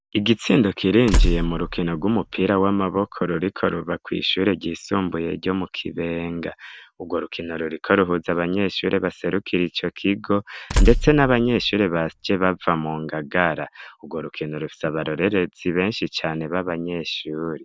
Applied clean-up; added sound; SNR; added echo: none; Tools; 1 dB; none.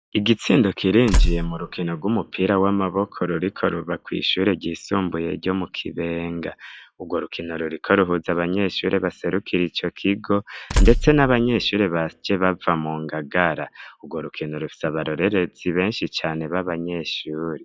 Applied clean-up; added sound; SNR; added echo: classical method log-MMSE.